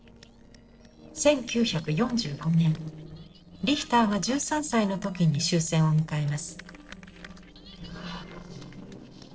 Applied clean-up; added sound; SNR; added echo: neural separator model SepFormer DNS4.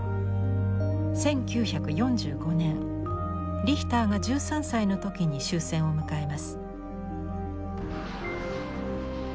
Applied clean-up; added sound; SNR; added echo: none; none; none; none.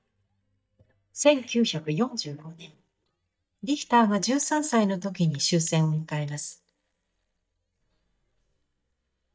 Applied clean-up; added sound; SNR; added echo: neural mask model DeepFilterNet 3.